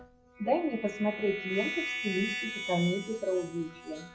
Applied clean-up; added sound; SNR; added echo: classical method log-MMSE.